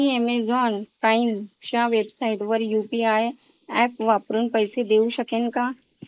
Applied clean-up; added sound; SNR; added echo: neural mask model Resemble Enhance denoiser.